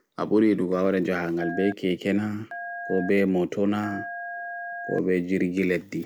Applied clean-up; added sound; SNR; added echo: none; Telephone; 11 dB; none.